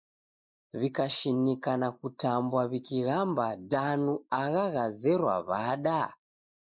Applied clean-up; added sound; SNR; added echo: neural mask model Resemble Enhance denoiser.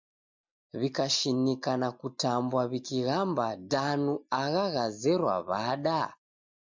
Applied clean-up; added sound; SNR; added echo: none; none; none; none.